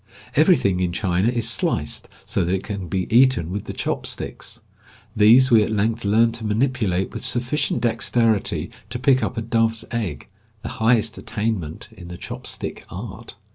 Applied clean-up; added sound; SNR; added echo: none; none; none; none.